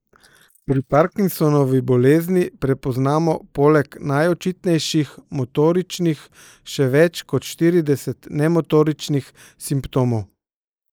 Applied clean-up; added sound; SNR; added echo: neural mask model Resemble Enhance denoiser.